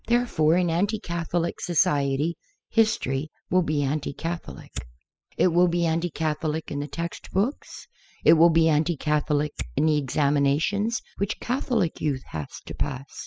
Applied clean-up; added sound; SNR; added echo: classical method spectral subtraction.